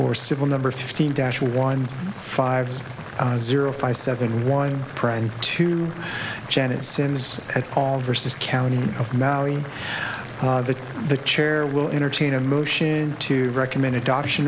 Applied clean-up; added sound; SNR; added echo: none; Boiling; 17 dB; none.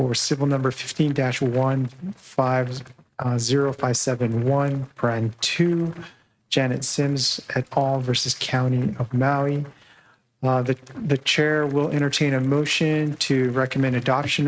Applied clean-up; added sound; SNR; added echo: neural mask model RNNoise.